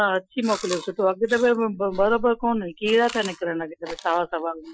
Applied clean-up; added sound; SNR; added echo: classical method Wiener filter.